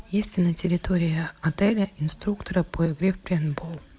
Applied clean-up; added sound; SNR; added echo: none; none; none; none.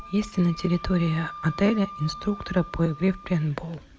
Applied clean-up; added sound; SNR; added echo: none; Wind instrument, woodwind instrument; 16 dB; none.